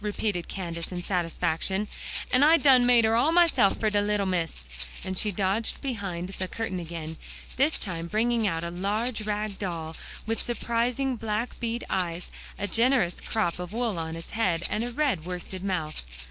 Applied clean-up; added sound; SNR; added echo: none; Rattle (instrument); 15 dB; none.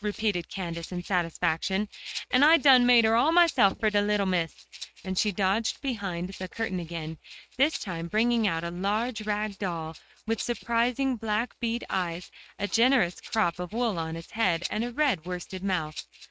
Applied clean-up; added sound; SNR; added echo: neural mask model RNNoise.